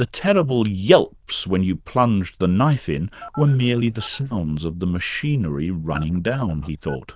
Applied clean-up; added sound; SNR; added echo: neural diffusion model UNIVERSE++.